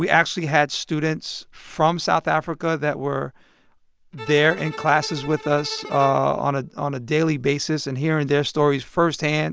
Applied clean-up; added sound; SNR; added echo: none; Bowed string instrument; 16 dB; none.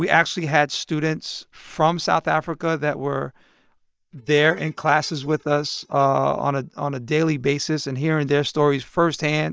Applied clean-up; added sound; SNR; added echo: neural mask model DeepFilterNet 3.